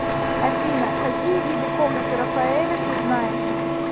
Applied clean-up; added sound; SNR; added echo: none; Printer; -3 dB; none.